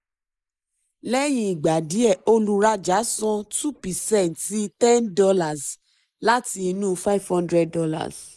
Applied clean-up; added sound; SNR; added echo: neural mask model Resemble Enhance denoiser.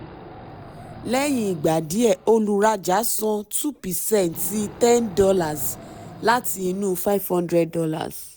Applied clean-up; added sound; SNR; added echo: none; Wild animals; 20 dB; none.